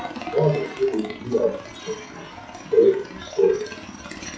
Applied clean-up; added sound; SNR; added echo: classical method WPE with log-MMSE.